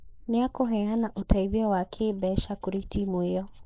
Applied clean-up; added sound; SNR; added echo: neural mask model Resemble Enhance denoiser.